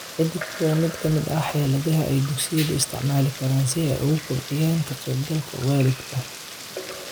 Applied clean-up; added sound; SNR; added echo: none; Rain + Drip / Trickle, dribble / Splash, splatter; 13 dB; none.